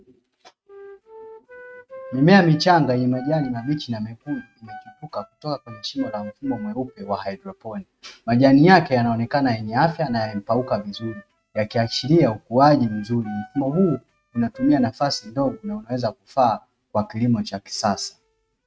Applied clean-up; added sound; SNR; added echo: neural mask model RNNoise.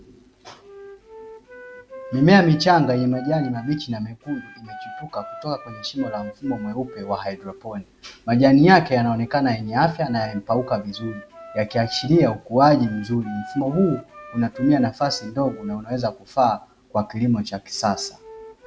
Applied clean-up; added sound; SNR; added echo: none; Wind instrument, woodwind instrument; 19 dB; none.